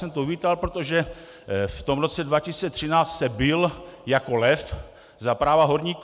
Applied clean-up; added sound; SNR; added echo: none; none; none; none.